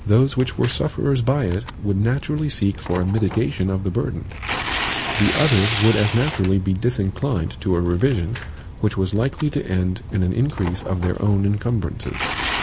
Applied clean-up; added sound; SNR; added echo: none; Tearing; 9 dB; none.